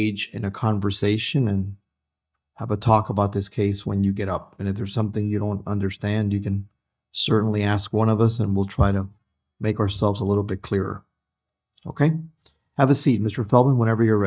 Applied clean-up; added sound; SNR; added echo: neural mask model DeepFilterNet 3.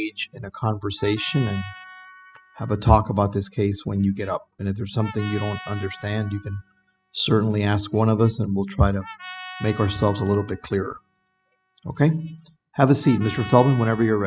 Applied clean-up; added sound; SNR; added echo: classical method spectral subtraction.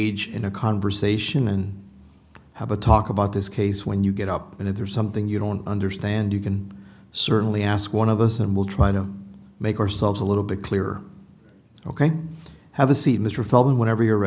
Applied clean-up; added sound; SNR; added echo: none; none; none; none.